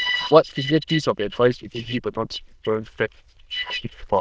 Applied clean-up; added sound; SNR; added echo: neural diffusion model UNIVERSE++.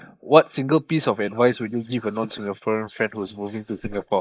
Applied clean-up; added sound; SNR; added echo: neural mask model Resemble Enhance denoiser.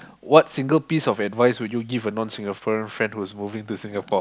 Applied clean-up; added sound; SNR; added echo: none; none; none; none.